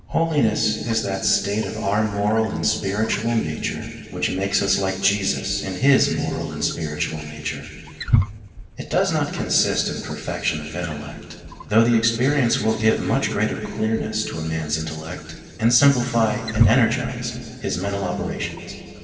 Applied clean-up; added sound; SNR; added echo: none; Wild animals; 9 dB; reverberation time 2.4 s.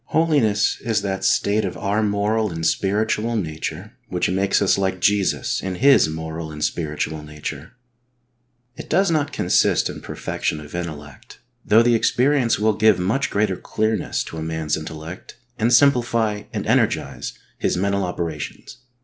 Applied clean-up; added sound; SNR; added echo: none; none; none; none.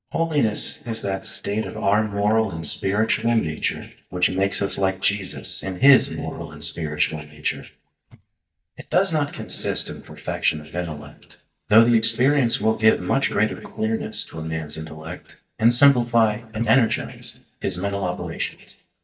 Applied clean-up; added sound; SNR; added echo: neural mask model DeepFilterNet 3.